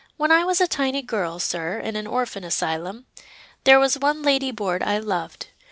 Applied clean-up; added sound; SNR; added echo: none; none; none; none.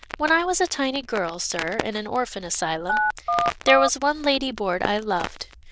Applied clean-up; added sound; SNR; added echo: neural diffusion model UNIVERSE++.